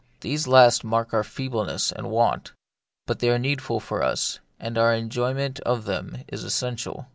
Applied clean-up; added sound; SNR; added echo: none; none; none; none.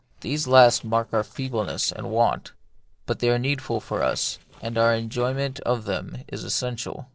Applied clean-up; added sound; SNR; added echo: neural separator model SepFormer DNS4.